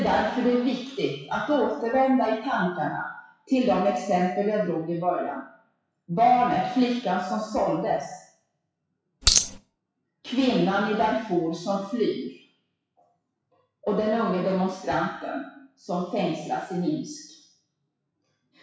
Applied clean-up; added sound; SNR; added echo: classical method WPE with log-MMSE.